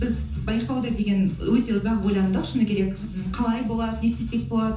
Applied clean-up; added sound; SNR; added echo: none; none; none; reverberation time 0.6 s.